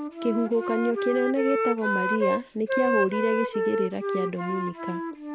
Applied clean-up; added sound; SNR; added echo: none; Wind instrument, woodwind instrument; 0 dB; none.